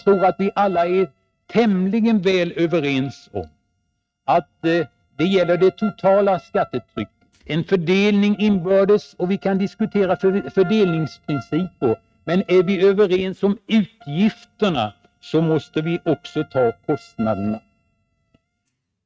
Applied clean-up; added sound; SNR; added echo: neural mask model RNNoise.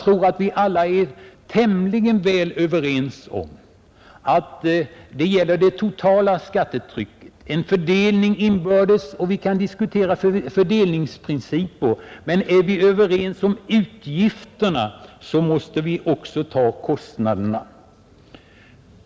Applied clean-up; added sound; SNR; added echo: none; none; none; none.